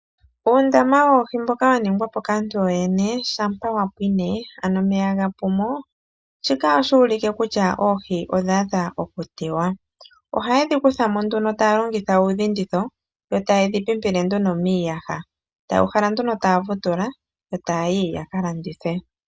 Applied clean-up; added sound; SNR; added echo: none; none; none; none.